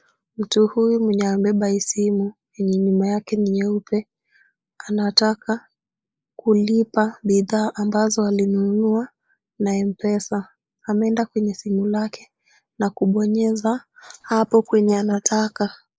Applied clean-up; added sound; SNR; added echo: neural mask model Resemble Enhance denoiser.